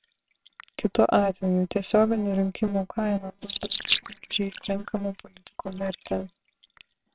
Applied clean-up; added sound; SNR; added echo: neural separator model SepFormer WHAMR!.